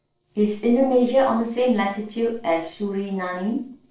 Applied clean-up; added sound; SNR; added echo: neural separator model SepFormer DNS4.